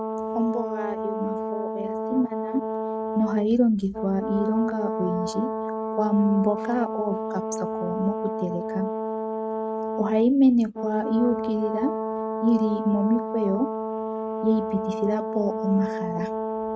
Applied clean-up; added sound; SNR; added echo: neural mask model RNNoise.